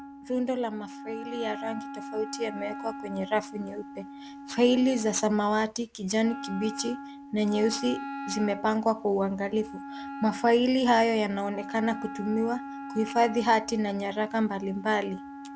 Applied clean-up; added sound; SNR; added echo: none; Wind instrument, woodwind instrument; 12 dB; none.